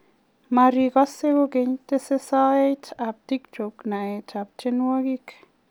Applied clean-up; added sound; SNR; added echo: none; none; none; none.